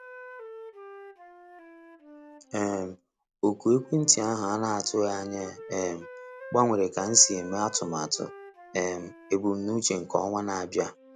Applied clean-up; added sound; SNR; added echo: none; Wind instrument, woodwind instrument; 18 dB; none.